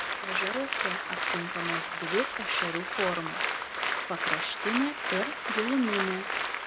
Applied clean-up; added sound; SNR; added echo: none; Applause; -1 dB; none.